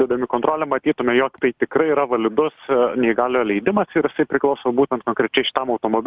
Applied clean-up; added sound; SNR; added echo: none; none; none; none.